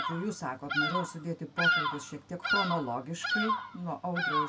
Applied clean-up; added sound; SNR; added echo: none; Bird vocalization, bird call, bird song; -3 dB; reverberation time 0.2 s.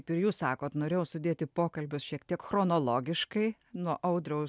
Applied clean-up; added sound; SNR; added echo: none; none; none; none.